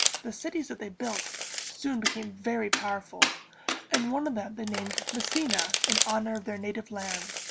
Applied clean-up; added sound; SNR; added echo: none; Domestic sounds, home sounds; -1 dB; none.